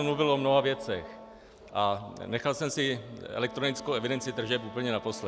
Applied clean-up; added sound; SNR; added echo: none; Wind instrument, woodwind instrument; 17 dB; none.